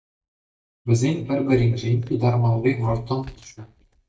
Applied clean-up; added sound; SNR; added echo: neural mask model DeepFilterNet 3.